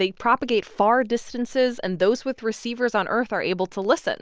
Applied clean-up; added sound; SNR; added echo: none; none; none; none.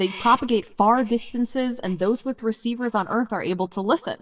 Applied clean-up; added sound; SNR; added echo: neural mask model DeepFilterNet 3.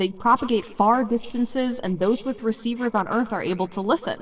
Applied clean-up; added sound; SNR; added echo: neural separator model SepFormer DNS4.